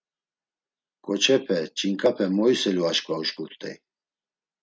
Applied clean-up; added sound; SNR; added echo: none; none; none; none.